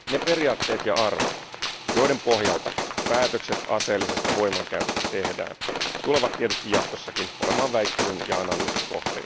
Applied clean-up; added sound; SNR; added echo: none; Gunshot, gunfire; 2 dB; none.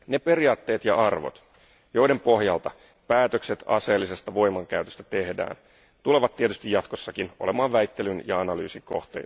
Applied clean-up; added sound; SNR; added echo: none; none; none; none.